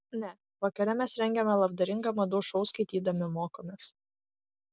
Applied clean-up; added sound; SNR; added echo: none; none; none; none.